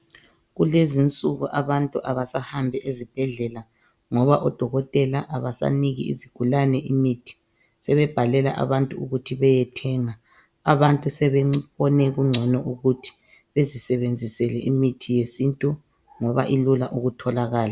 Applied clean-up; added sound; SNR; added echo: none; none; none; none.